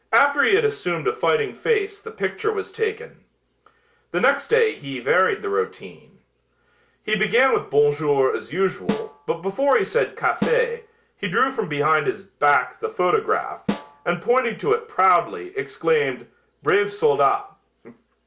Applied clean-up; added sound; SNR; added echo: none; Snare drum; 11 dB; none.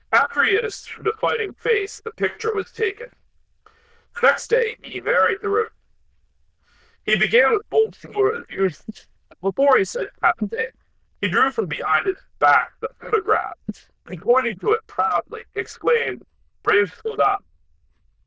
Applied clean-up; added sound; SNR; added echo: neural diffusion model UNIVERSE++.